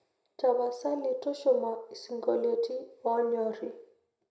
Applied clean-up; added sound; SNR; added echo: none; none; none; reverberation time 0.5 s.